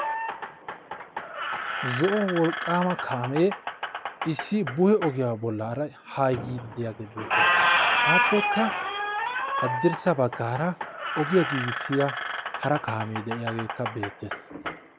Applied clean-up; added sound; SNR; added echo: none; Squeak; 1 dB; none.